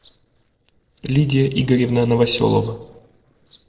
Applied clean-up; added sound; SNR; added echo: neural separator model SepFormer DNS4.